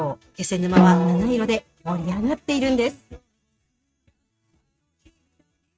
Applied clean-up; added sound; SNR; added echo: neural mask model RNNoise.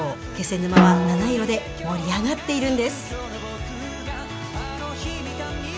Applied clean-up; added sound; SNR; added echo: none; Drum; -4 dB; none.